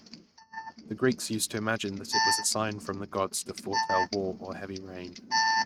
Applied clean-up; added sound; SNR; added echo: neural mask model RNNoise.